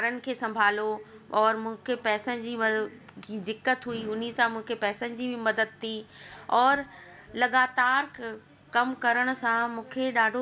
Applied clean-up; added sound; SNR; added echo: none; none; none; none.